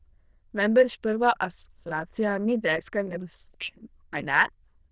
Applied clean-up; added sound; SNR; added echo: neural diffusion model UNIVERSE++.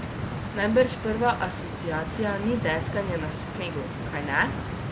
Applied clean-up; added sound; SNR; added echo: none; Stream; 4 dB; none.